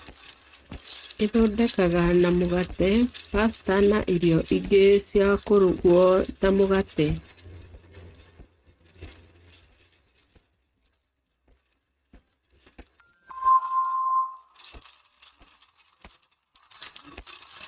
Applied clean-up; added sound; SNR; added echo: neural mask model RNNoise.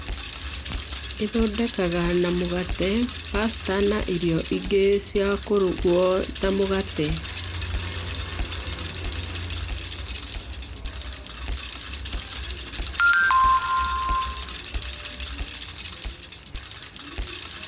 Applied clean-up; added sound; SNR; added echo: none; Bicycle; 5 dB; none.